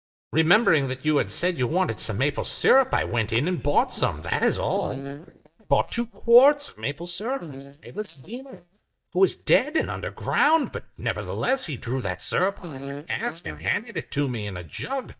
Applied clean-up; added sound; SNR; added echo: neural mask model DeepFilterNet 3.